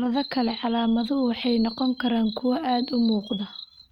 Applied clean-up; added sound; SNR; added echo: neural mask model RNNoise.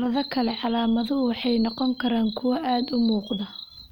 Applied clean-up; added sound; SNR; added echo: none; Chirp, tweet; 15 dB; none.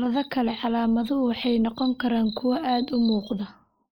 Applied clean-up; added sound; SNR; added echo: neural mask model Resemble Enhance denoiser.